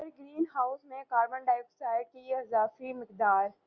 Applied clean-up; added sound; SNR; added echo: none; none; none; none.